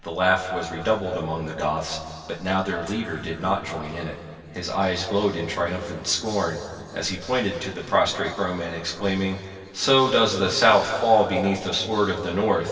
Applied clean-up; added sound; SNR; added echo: none; none; none; reverberation time 2.6 s.